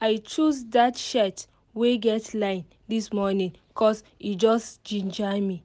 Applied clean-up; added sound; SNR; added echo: none; none; none; none.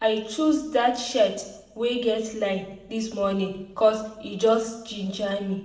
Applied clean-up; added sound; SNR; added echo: none; none; none; reverberation time 0.7 s.